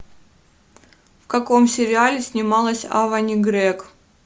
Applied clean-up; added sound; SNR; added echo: none; none; none; none.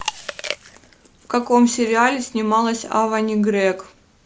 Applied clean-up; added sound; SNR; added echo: none; Chewing, mastication; 17 dB; none.